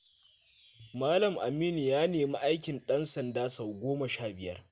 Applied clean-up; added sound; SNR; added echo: none; Wind chime; 17 dB; none.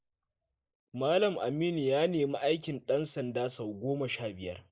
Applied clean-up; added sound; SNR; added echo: neural mask model Resemble Enhance denoiser.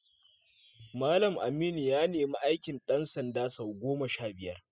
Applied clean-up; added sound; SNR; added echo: classical method spectral subtraction.